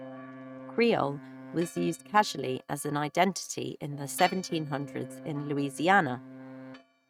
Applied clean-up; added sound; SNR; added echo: neural mask model RNNoise.